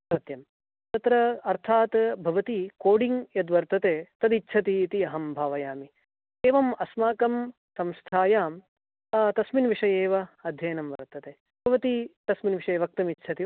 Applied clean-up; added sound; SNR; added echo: none; none; none; none.